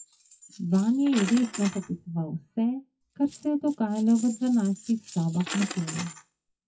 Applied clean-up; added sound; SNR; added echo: classical method WPE with log-MMSE.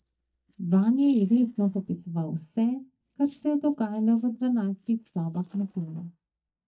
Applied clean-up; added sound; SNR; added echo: neural mask model DeepFilterNet 3.